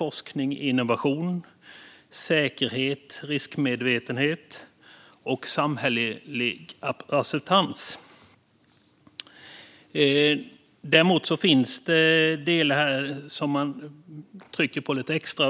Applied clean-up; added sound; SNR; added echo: none; none; none; none.